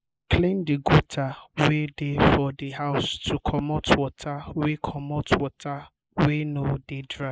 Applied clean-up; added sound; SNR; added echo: neural mask model Resemble Enhance denoiser.